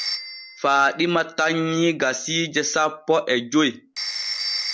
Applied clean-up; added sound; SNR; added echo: none; Telephone; 10 dB; none.